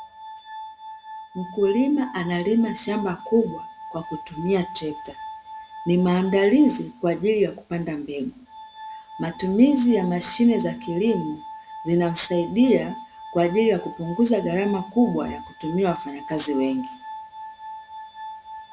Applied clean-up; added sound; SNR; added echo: none; Glass; 15 dB; none.